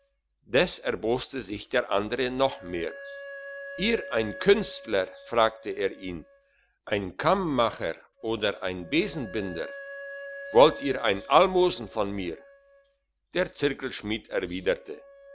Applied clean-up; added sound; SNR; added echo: none; Wind instrument, woodwind instrument; 17 dB; none.